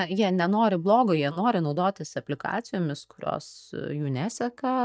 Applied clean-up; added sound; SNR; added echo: neural mask model DeepFilterNet 3.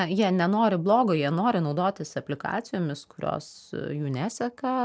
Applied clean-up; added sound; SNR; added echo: none; none; none; none.